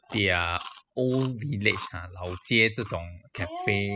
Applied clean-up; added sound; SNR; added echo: classical method spectral subtraction.